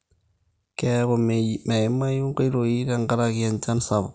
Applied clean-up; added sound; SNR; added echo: none; none; none; none.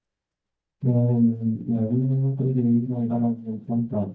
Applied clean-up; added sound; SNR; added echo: neural mask model DeepFilterNet 3.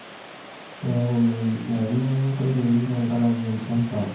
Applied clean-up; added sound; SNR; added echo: none; Water; 17 dB; reverberation time 0.9 s.